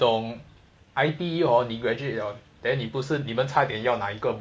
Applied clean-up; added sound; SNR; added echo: none; none; none; none.